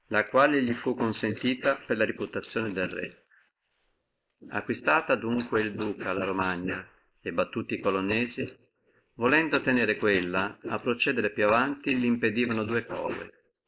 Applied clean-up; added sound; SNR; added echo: neural mask model Resemble Enhance denoiser.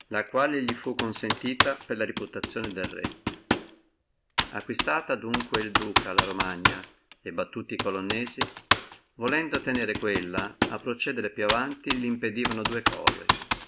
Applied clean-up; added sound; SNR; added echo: none; Computer keyboard; -1 dB; none.